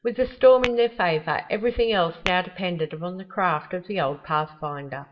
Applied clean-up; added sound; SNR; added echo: none; Tap / Glass; 15 dB; reverberation time 0.7 s.